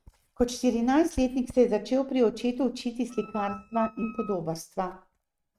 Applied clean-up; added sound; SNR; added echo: neural mask model RNNoise.